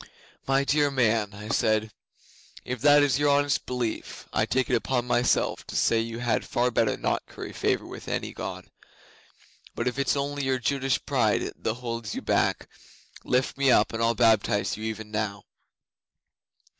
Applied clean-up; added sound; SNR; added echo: none; none; none; none.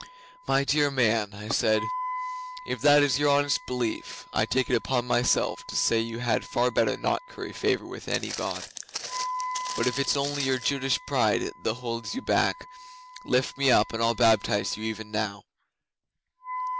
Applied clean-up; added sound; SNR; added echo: none; Walk, footsteps + Wind instrument, woodwind instrument; 11 dB; none.